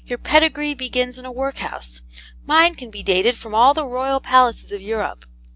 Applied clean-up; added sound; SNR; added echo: none; none; none; none.